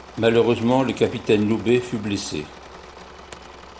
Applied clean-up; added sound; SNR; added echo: none; Engine / Mechanisms; 19 dB; none.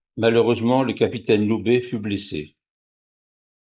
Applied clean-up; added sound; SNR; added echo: neural mask model Resemble Enhance denoiser.